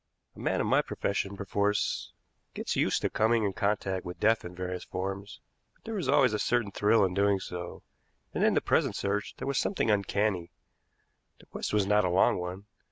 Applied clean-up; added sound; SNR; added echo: none; none; none; none.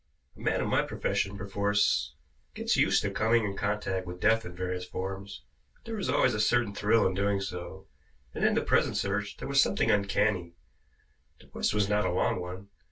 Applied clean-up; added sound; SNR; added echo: none; none; none; reverberation time 0.2 s.